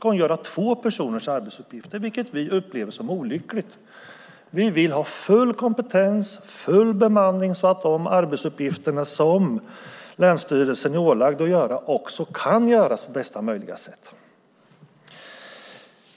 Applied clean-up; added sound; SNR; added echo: none; none; none; none.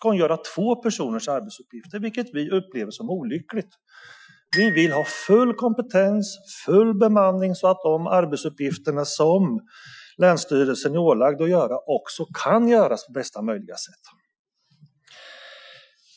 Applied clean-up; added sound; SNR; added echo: classical method Wiener filter.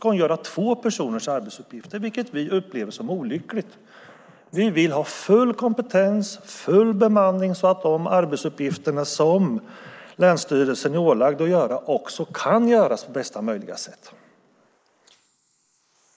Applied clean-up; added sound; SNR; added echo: neural mask model Resemble Enhance denoiser.